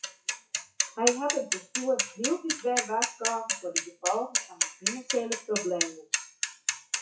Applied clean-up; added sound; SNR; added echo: classical method WPE with log-MMSE.